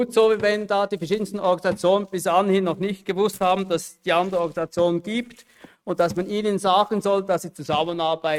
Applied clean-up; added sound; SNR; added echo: neural mask model RNNoise.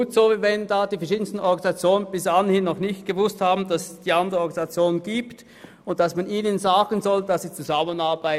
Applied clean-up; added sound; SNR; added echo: none; none; none; none.